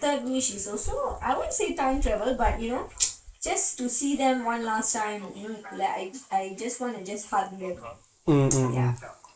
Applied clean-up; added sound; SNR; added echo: neural mask model Resemble Enhance denoiser.